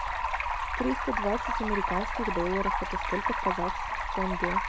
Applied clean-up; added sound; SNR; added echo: none; Stream; -3 dB; none.